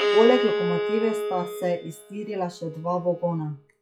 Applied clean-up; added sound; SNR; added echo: classical method log-MMSE.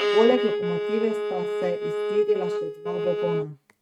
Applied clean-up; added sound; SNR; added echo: neural mask model RNNoise.